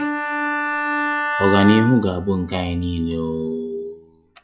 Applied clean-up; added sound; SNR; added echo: classical method log-MMSE.